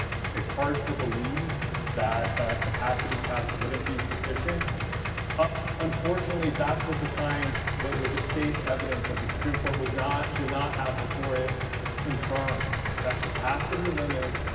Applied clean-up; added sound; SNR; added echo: none; Idling; 0 dB; reverberation time 2.5 s.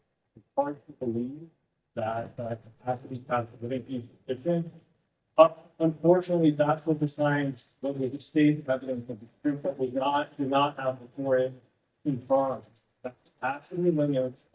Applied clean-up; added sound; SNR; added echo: neural mask model DeepFilterNet 3.